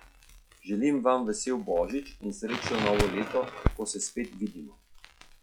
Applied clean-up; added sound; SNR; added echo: classical method log-MMSE.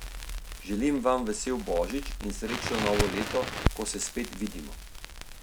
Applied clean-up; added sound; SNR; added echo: none; Crackle; 3 dB; none.